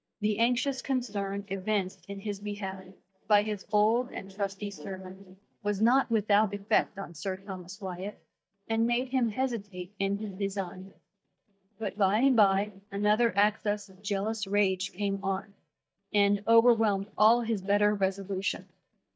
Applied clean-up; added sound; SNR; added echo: neural mask model DeepFilterNet 3.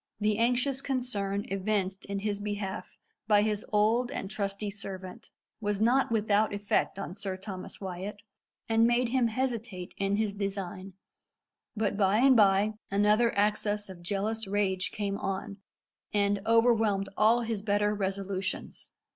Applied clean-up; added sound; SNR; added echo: none; none; none; none.